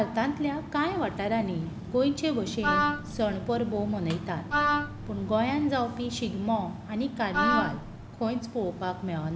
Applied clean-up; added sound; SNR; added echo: none; Wind instrument, woodwind instrument; 0 dB; none.